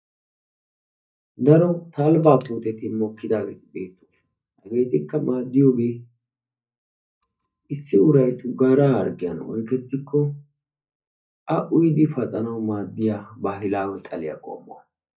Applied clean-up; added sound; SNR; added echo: neural mask model DeepFilterNet 3.